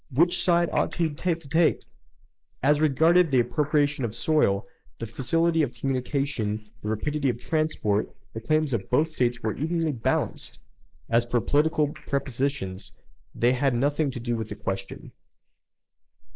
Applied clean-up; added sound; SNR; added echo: neural mask model Resemble Enhance denoiser.